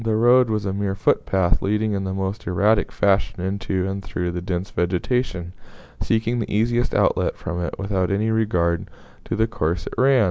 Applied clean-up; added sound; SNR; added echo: none; none; none; none.